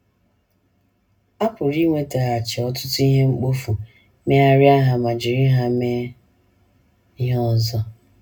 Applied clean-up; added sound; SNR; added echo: none; none; none; reverberation time 0.2 s.